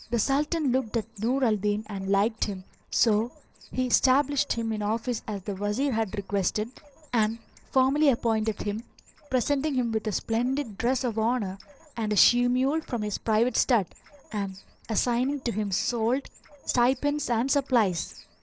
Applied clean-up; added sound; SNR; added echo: neural separator model SepFormer DNS4.